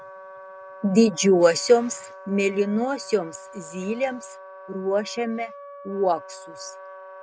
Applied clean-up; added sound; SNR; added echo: none; Wind instrument, woodwind instrument; 17 dB; none.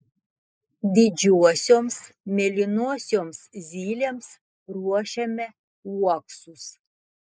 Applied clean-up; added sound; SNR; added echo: neural mask model Resemble Enhance denoiser.